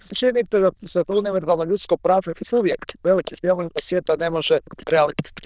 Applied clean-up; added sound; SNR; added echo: neural diffusion model UNIVERSE++.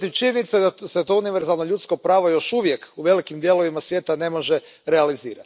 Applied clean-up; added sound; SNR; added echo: none; none; none; none.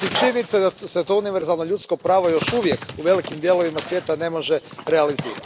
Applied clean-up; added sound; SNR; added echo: none; Dog; 11 dB; none.